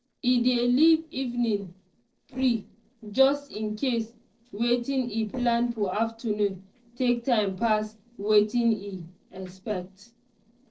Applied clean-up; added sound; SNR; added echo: neural separator model SepFormer DNS4.